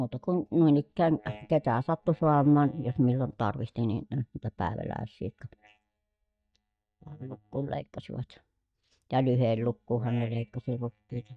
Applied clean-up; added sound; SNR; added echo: neural mask model DeepFilterNet 3.